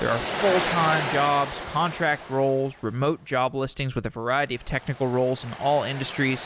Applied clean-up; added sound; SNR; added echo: none; Waves, surf; 7 dB; none.